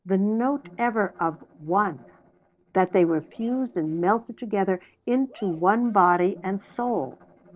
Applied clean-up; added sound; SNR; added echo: neural separator model SepFormer DNS4.